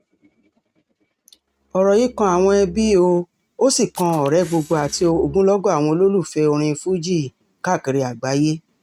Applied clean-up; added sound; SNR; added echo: neural mask model RNNoise.